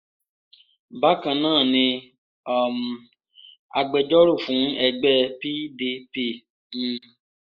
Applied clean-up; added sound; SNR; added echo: neural mask model Resemble Enhance denoiser.